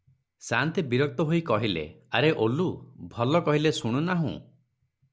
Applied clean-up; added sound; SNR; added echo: none; none; none; none.